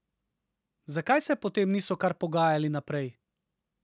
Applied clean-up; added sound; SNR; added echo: none; none; none; none.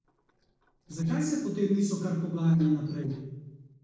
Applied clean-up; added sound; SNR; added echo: neural separator model SepFormer DNS4.